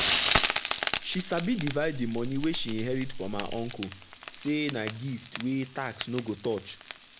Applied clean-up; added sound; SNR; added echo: none; Frying (food); 1 dB; none.